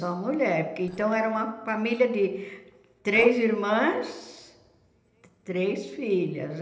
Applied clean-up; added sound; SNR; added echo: neural separator model SepFormer DNS4.